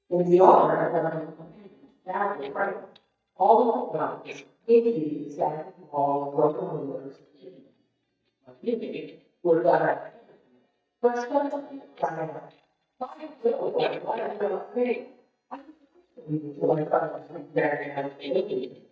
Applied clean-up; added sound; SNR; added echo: neural mask model DeepFilterNet 3.